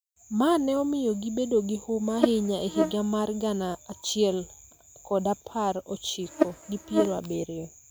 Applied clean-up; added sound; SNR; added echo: none; Buzz; 1 dB; none.